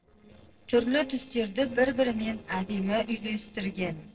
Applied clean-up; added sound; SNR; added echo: neural separator model SepFormer DNS4.